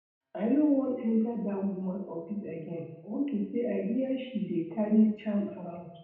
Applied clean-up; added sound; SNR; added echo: none; none; none; reverberation time 0.8 s.